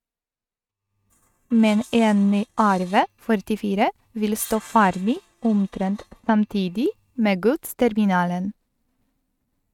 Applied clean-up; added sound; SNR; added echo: neural mask model RNNoise.